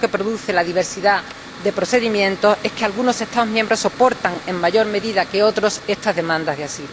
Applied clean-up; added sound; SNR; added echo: none; Mechanical fan; 16 dB; none.